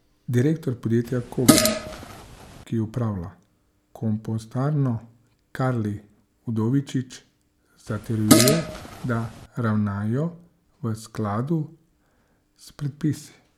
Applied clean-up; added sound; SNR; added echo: none; Fart; -4 dB; none.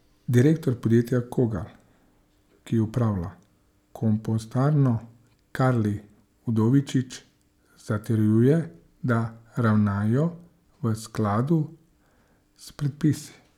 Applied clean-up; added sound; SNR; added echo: none; none; none; none.